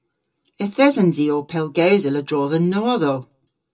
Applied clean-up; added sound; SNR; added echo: none; none; none; reverberation time 0.2 s.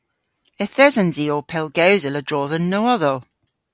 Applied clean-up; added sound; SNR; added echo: none; none; none; none.